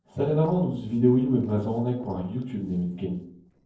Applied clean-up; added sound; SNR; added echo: neural separator model SepFormer DNS4.